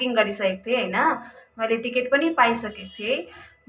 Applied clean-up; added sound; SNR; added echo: none; none; none; reverberation time 0.2 s.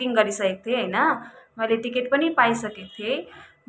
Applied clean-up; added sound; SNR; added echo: none; none; none; none.